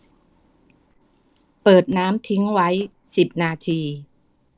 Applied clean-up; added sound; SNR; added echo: neural separator model SepFormer DNS4.